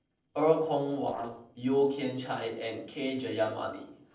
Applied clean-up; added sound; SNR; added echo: neural separator model SepFormer DNS4.